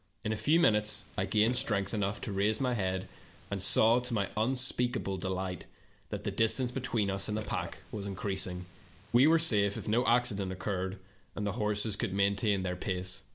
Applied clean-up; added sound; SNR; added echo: none; Burping, eructation; 20 dB; none.